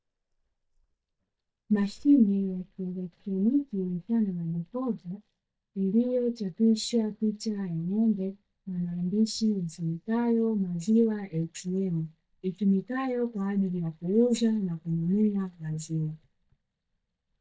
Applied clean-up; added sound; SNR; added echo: neural mask model DeepFilterNet 3.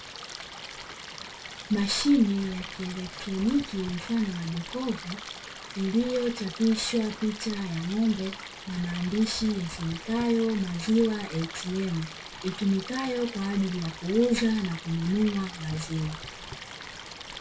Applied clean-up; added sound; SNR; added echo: none; Stream; 12 dB; reverberation time 0.2 s.